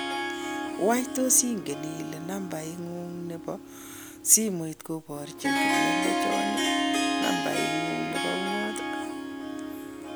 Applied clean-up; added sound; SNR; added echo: none; Harp; -1 dB; none.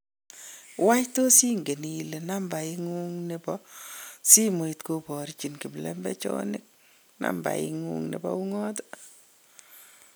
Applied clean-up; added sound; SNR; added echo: none; none; none; none.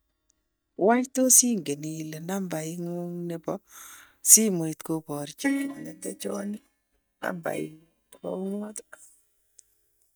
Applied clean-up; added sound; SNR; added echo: neural mask model DeepFilterNet 3.